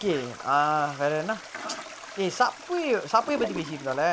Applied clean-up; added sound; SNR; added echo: none; Toilet flush; 12 dB; none.